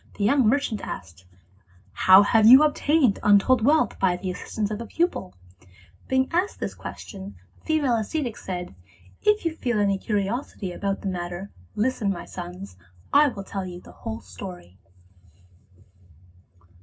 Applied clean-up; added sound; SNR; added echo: none; none; none; reverberation time 0.4 s.